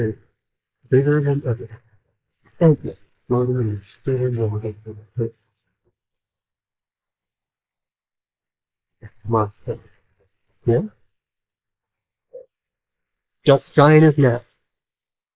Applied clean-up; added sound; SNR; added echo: neural mask model Resemble Enhance denoiser.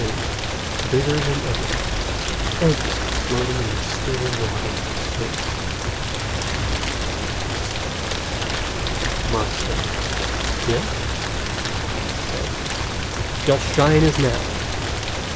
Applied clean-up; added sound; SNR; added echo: none; Rain; -3 dB; none.